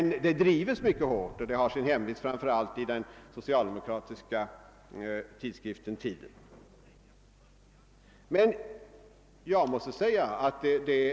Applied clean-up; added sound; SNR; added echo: none; Boom; 19 dB; none.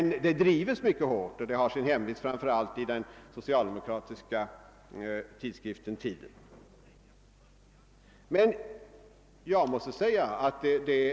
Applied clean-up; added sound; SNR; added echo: none; none; none; none.